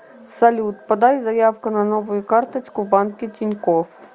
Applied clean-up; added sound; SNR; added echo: none; none; none; none.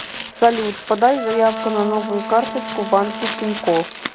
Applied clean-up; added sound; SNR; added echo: none; Wind instrument, woodwind instrument + Crumpling, crinkling; 9 dB; none.